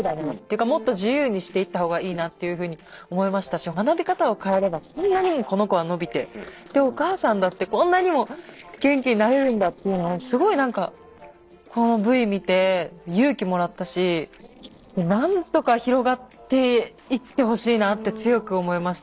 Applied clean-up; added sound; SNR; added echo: neural separator model SepFormer DNS4.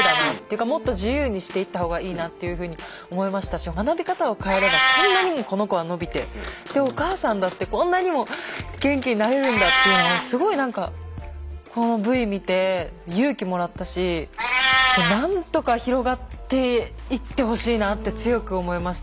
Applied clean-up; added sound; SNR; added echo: none; Meow; 4 dB; none.